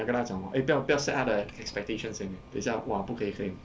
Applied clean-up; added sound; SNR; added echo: none; none; none; none.